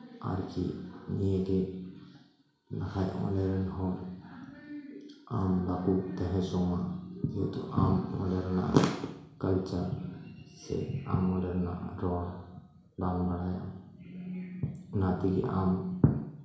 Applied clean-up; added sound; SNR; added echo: none; none; none; reverberation time 0.7 s.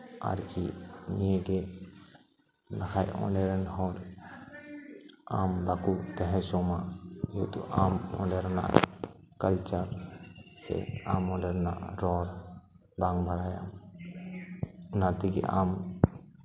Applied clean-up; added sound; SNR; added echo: none; none; none; none.